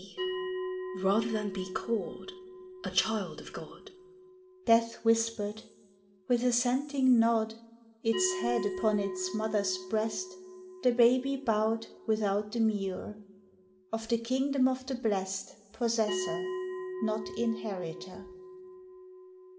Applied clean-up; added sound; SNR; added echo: none; Bell; 10 dB; reverberation time 1.6 s.